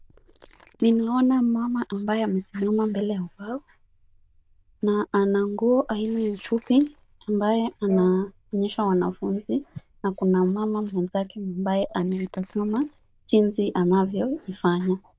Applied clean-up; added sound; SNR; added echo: neural diffusion model UNIVERSE++.